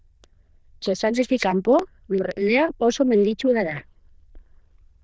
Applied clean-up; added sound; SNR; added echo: neural diffusion model UNIVERSE++.